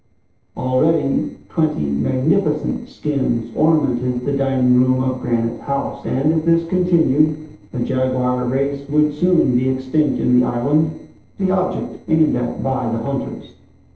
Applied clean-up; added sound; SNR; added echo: neural separator model SepFormer DNS4.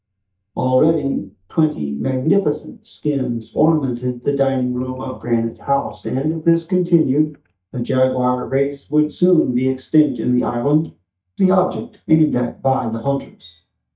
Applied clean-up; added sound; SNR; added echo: neural mask model DeepFilterNet 3.